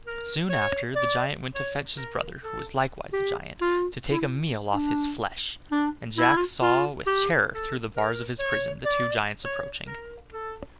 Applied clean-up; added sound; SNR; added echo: none; Wind instrument, woodwind instrument; 0 dB; none.